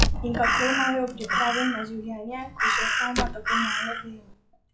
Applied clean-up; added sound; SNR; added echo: classical method log-MMSE.